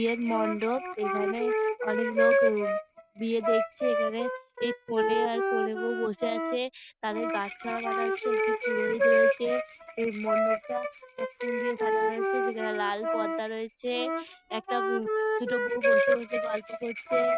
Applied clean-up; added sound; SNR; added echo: neural mask model RNNoise.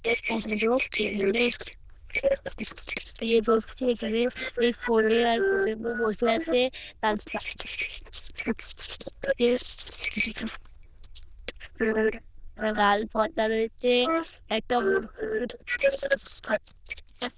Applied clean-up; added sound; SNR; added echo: neural diffusion model UNIVERSE++.